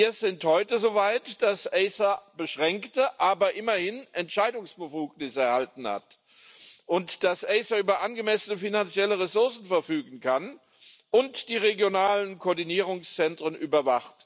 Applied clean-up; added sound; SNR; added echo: none; none; none; none.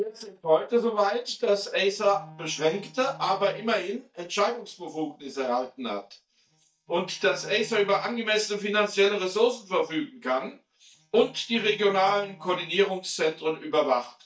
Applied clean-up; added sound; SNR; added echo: neural mask model DeepFilterNet 3.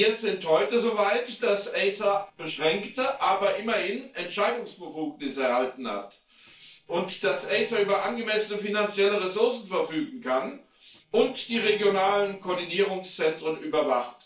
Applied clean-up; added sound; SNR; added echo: neural separator model SepFormer DNS4.